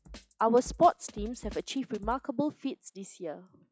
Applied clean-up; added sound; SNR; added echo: classical method log-MMSE.